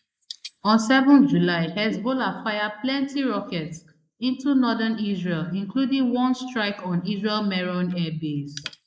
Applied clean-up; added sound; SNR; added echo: neural mask model Resemble Enhance denoiser.